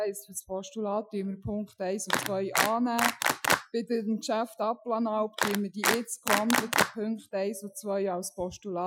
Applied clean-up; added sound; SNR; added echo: classical method Wiener filter.